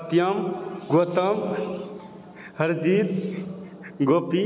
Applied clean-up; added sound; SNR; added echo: none; none; none; none.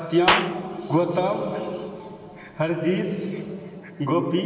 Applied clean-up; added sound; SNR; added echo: none; Clapping; 5 dB; reverberation time 2.9 s.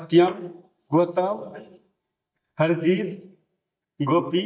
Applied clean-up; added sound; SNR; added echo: neural mask model DeepFilterNet 3.